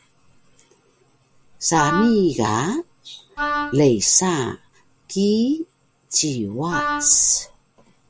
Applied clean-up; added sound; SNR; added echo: none; Wind instrument, woodwind instrument; 5 dB; none.